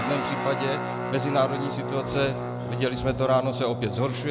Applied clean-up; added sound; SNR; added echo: none; Guitar; 4 dB; none.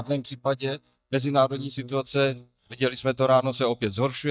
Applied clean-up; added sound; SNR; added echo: neural mask model DeepFilterNet 3.